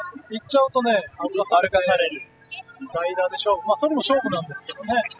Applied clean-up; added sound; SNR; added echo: classical method spectral subtraction.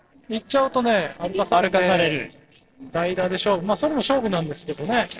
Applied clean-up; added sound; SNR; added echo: neural separator model SepFormer DNS4.